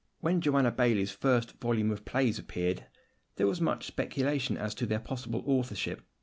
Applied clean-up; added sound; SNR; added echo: none; none; none; none.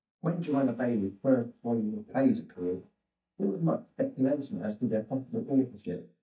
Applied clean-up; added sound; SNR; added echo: neural mask model DeepFilterNet 3.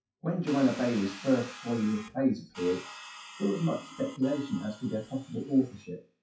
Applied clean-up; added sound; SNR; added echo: classical method WPE with log-MMSE.